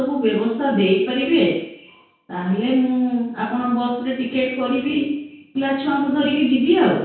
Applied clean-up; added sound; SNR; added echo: none; none; none; reverberation time 0.6 s.